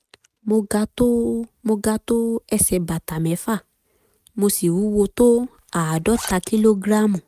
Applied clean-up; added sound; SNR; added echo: neural mask model RNNoise.